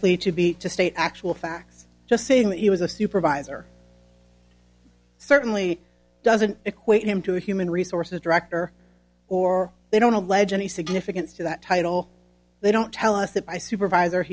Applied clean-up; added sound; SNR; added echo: none; Tools; 20 dB; none.